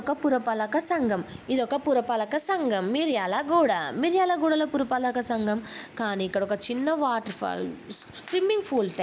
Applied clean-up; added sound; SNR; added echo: none; none; none; none.